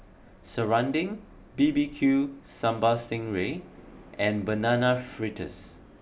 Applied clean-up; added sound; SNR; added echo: none; none; none; none.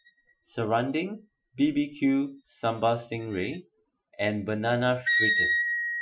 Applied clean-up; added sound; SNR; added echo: classical method Wiener filter.